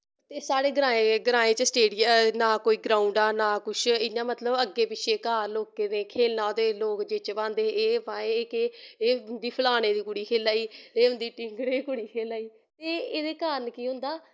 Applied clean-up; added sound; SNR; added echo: none; none; none; none.